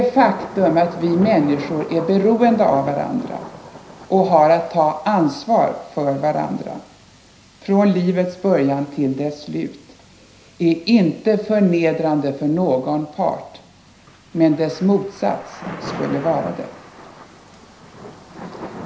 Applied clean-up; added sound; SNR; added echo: none; Thunder / Rain; 17 dB; reverberation time 0.5 s.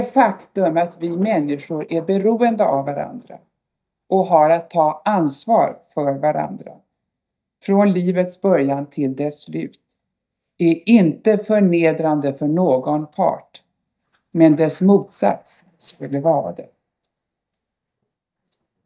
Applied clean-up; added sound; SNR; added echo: neural mask model DeepFilterNet 3.